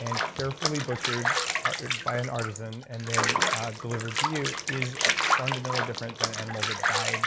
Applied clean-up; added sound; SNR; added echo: none; Bathtub (filling or washing) / Water; -4 dB; none.